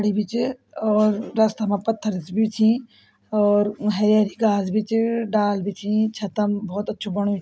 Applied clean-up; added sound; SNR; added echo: none; none; none; none.